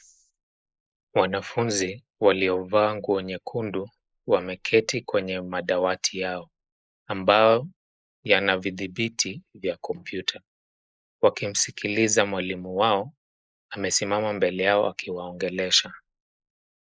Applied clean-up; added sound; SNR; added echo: neural mask model Resemble Enhance denoiser.